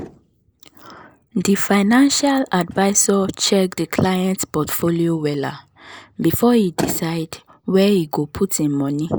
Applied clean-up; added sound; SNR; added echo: neural mask model Resemble Enhance denoiser.